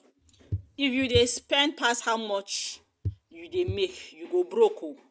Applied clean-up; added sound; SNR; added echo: neural mask model RNNoise.